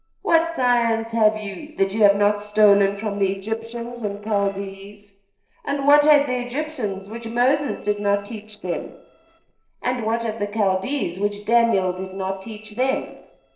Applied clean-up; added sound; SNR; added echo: neural separator model SepFormer DNS4.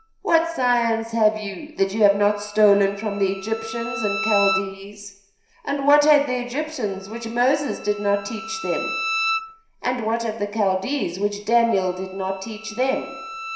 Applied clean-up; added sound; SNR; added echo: none; Bowed string instrument; 11 dB; reverberation time 0.7 s.